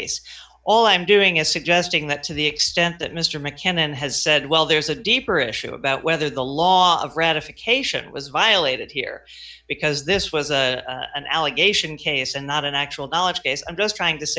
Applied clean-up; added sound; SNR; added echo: none; none; none; none.